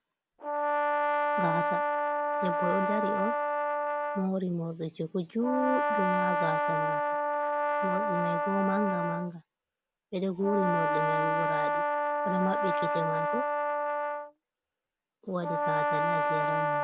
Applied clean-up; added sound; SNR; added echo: none; Brass instrument; -5 dB; none.